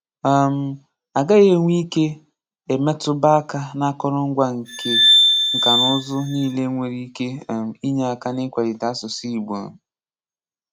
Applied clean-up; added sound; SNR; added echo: none; Glass; -3 dB; none.